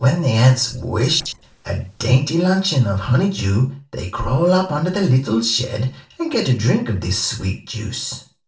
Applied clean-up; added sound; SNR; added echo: neural separator model SepFormer DNS4.